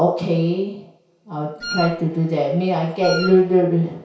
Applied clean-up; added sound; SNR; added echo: none; Wind instrument, woodwind instrument; 10 dB; reverberation time 0.6 s.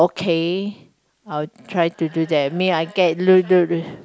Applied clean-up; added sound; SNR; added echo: none; none; none; none.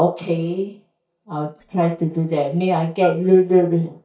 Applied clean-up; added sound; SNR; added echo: neural mask model DeepFilterNet 3.